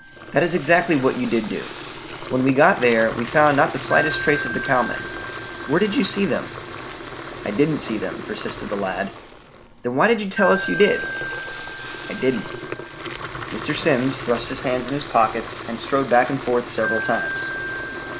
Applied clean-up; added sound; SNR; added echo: none; Fill (with liquid) / Water tap, faucet + Wind chime; 8 dB; none.